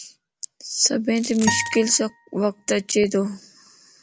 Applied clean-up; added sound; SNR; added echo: none; Acoustic guitar + Coin (dropping); 7 dB; none.